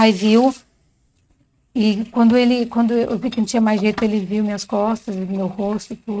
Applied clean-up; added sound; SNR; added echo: neural mask model RNNoise.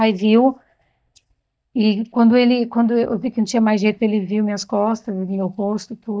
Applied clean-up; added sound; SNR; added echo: neural mask model DeepFilterNet 3.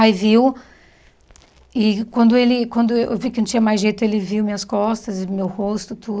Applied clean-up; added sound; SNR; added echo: none; none; none; none.